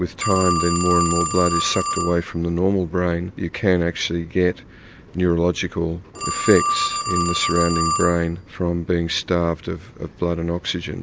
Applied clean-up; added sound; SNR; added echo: none; Telephone; 5 dB; none.